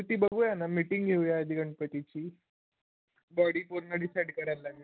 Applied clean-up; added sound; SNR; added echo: none; none; none; none.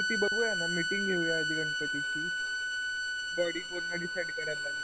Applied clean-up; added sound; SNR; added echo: none; Bowed string instrument; -3 dB; none.